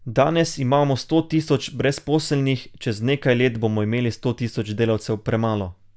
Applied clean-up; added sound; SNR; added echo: none; none; none; none.